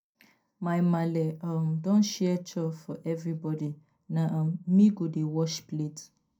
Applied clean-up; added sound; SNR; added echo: none; none; none; reverberation time 0.2 s.